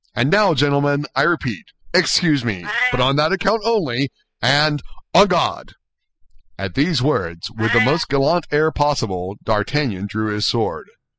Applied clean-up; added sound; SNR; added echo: classical method spectral subtraction.